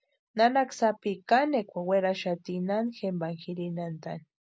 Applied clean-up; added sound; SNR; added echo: none; none; none; none.